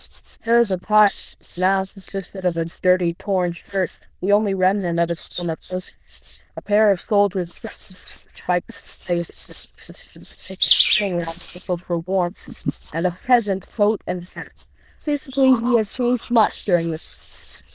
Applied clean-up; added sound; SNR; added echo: neural diffusion model UNIVERSE++.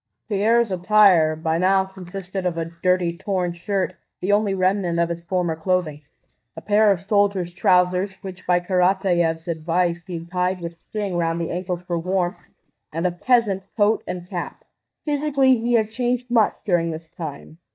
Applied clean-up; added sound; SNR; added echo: neural mask model DeepFilterNet 3.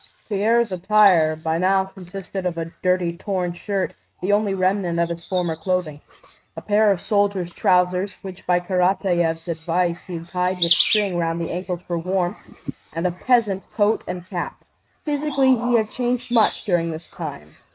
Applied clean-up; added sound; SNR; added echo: neural mask model RNNoise.